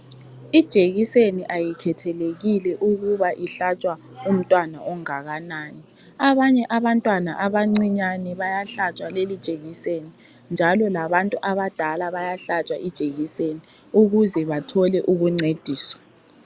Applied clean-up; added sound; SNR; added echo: none; none; none; none.